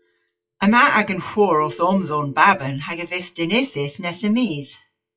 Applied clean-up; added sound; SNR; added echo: classical method WPE with log-MMSE.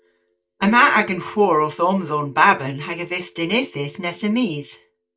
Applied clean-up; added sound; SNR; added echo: neural mask model DeepFilterNet 3.